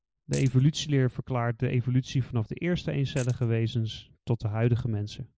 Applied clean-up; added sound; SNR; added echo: neural mask model Resemble Enhance denoiser.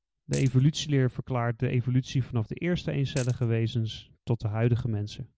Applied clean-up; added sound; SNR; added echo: none; Coin (dropping); 16 dB; none.